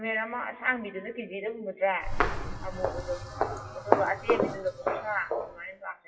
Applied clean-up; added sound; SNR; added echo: classical method WPE with log-MMSE.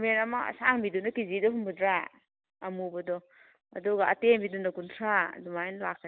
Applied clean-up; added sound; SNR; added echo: none; none; none; none.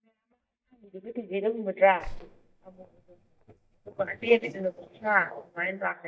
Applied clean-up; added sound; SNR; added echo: neural mask model DeepFilterNet 3.